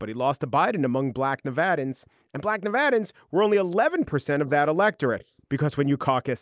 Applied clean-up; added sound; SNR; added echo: neural mask model Resemble Enhance denoiser.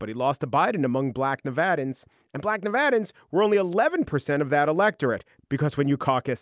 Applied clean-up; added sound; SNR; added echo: none; none; none; none.